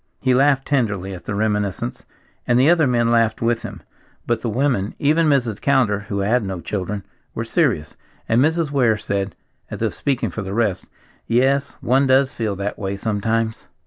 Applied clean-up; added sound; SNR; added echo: none; none; none; none.